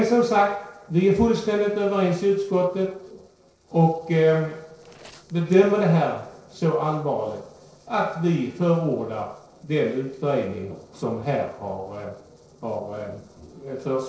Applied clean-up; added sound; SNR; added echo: neural separator model SepFormer DNS4.